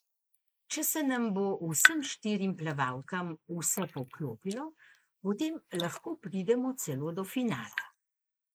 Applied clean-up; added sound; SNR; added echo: neural mask model Resemble Enhance denoiser.